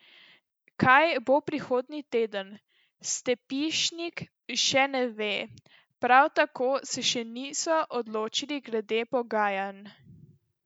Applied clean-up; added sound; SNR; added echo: none; none; none; none.